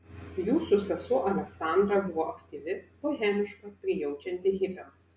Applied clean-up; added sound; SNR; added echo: none; none; none; none.